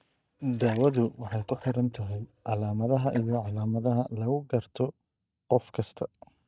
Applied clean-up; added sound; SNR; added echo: neural mask model DeepFilterNet 3.